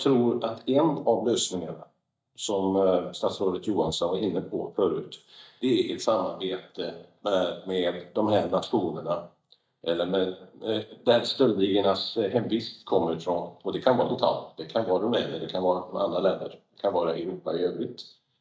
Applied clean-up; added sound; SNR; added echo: neural mask model DeepFilterNet 3.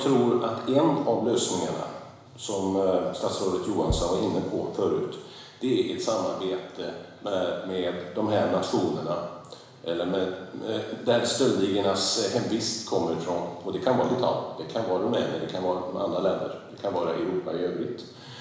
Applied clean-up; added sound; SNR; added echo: none; Bass drum; 11 dB; reverberation time 1.0 s.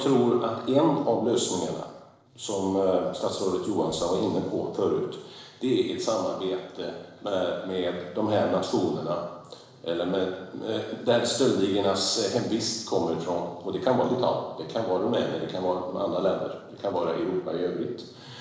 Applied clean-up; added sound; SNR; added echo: neural separator model SepFormer DNS4.